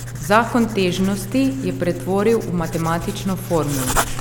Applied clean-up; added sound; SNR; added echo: none; Writing; 7 dB; none.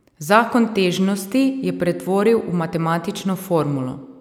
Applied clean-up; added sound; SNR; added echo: none; none; none; none.